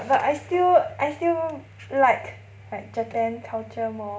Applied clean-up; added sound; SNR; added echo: none; none; none; none.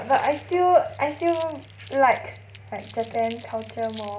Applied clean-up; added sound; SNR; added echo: none; Crumpling, crinkling; 16 dB; none.